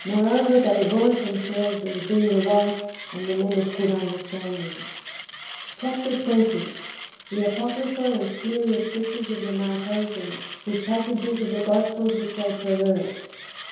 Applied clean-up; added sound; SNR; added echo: none; Mechanisms; 14 dB; reverberation time 1.0 s.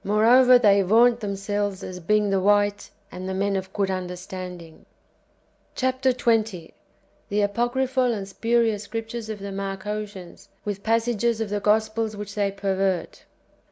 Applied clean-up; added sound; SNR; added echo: none; none; none; none.